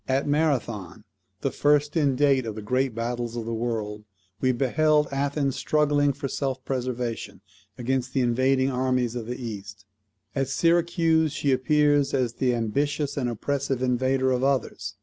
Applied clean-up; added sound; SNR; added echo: none; none; none; none.